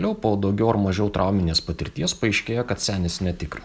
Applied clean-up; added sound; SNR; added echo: none; none; none; none.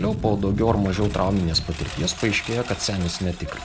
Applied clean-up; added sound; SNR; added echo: none; Engine; 8 dB; none.